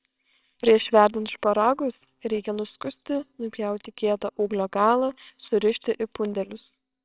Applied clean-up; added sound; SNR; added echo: neural separator model SepFormer WHAMR!.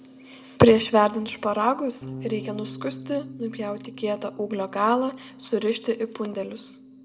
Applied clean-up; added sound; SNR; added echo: none; Bass guitar; 17 dB; reverberation time 0.7 s.